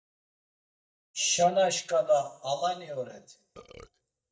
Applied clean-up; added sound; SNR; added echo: neural mask model DeepFilterNet 3.